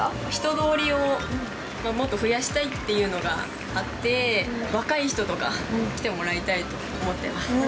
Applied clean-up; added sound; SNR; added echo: none; Applause / Crowd; 19 dB; none.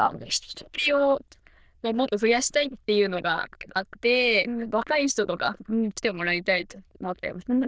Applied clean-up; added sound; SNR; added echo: neural diffusion model UNIVERSE++.